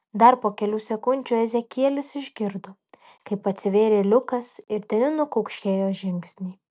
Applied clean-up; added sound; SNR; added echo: none; none; none; none.